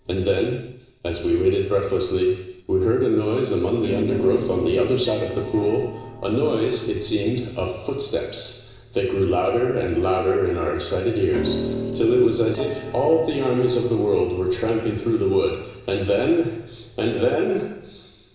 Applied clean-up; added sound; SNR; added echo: neural separator model SepFormer DNS4.